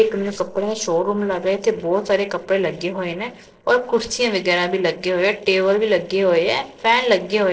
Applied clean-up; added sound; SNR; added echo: neural separator model SepFormer DNS4.